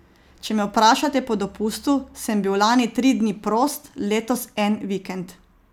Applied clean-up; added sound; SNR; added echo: none; none; none; none.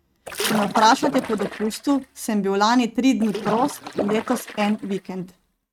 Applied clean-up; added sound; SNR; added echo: neural mask model RNNoise.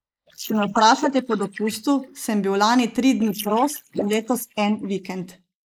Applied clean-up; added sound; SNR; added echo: neural mask model Resemble Enhance denoiser.